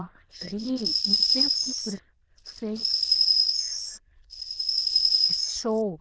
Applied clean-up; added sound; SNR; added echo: neural diffusion model UNIVERSE++.